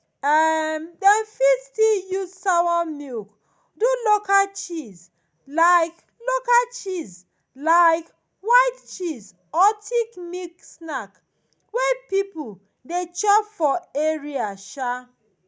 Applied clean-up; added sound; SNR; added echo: none; none; none; none.